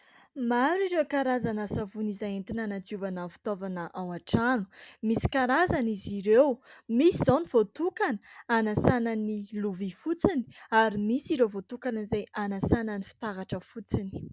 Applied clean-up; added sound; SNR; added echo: none; none; none; none.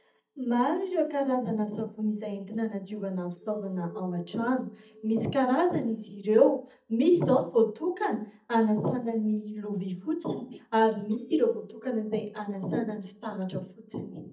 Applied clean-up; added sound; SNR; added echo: neural mask model DeepFilterNet 3.